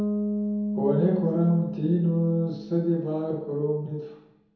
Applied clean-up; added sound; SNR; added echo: none; Bass guitar; 6 dB; reverberation time 1.0 s.